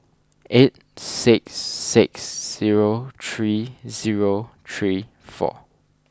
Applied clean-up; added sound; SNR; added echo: none; none; none; none.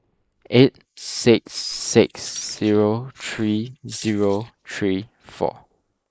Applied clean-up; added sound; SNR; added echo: neural mask model Resemble Enhance denoiser.